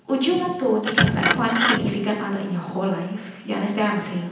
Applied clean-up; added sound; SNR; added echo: none; Glass; 2 dB; reverberation time 0.9 s.